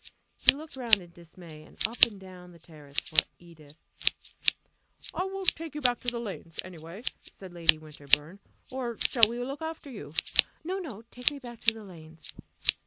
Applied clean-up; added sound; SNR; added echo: none; Scissors; -3 dB; none.